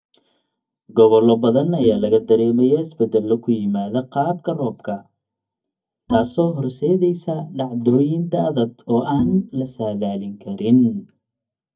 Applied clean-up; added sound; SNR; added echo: neural mask model DeepFilterNet 3.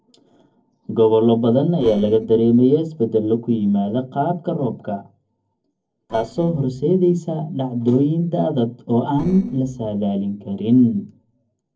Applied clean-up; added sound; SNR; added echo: neural separator model SepFormer DNS4.